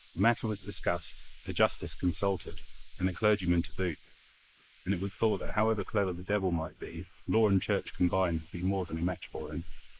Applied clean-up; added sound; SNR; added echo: neural mask model Resemble Enhance denoiser.